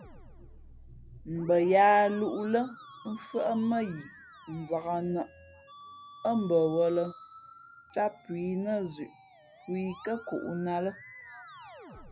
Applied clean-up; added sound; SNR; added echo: none; Musical instrument; 19 dB; none.